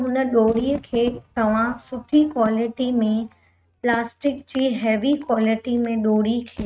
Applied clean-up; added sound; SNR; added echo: neural mask model RNNoise.